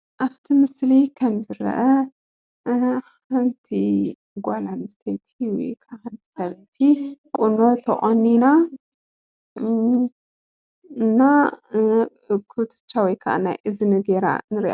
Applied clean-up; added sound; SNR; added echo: none; none; none; none.